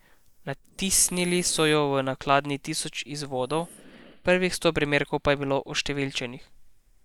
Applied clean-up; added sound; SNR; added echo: neural mask model DeepFilterNet 3.